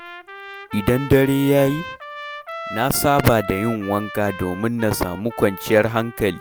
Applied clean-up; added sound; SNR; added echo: none; Trumpet; 14 dB; none.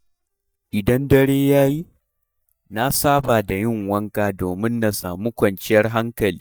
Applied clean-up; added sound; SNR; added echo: neural mask model DeepFilterNet 3.